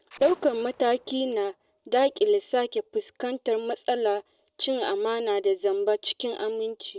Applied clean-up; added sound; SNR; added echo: neural separator model SepFormer DNS4.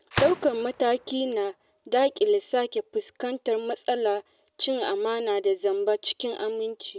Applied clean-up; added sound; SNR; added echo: none; Gunshot, gunfire; 12 dB; none.